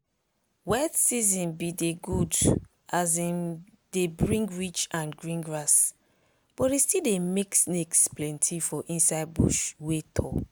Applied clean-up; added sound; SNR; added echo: none; none; none; none.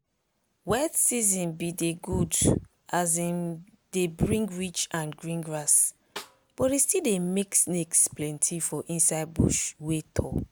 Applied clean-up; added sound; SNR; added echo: none; Snare drum; 20 dB; none.